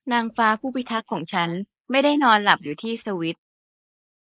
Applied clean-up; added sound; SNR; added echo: neural mask model Resemble Enhance denoiser.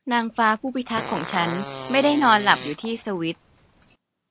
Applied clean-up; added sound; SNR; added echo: none; Fart; 12 dB; none.